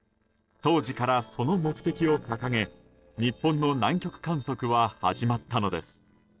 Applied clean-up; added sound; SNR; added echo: neural separator model SepFormer DNS4.